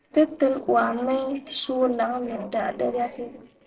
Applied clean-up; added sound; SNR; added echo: neural separator model SepFormer DNS4.